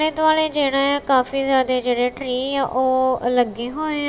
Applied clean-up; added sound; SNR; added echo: none; none; none; none.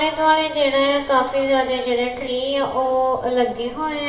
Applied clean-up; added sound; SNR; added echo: none; none; none; reverberation time 2.9 s.